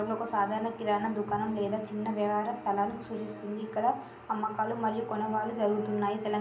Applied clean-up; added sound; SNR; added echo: none; Organ; 18 dB; reverberation time 0.5 s.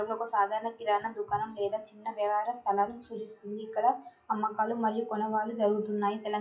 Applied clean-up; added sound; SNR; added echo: classical method WPE with log-MMSE.